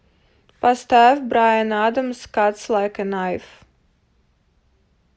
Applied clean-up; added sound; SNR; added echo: none; none; none; none.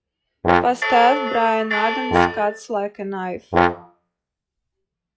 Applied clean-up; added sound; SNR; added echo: classical method log-MMSE.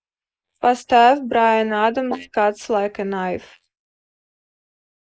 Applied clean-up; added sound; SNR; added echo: neural mask model Resemble Enhance denoiser.